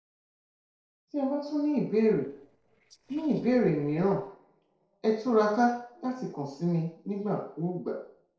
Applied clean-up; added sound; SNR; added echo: neural separator model SepFormer DNS4.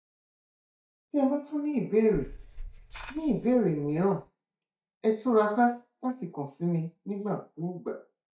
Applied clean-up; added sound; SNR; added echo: neural mask model DeepFilterNet 3.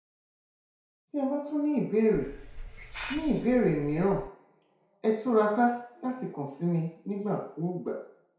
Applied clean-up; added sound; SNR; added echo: none; Hiss; 12 dB; reverberation time 0.6 s.